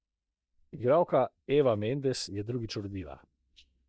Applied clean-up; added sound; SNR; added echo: neural mask model DeepFilterNet 3.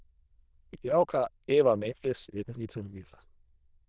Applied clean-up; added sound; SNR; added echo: neural diffusion model UNIVERSE++.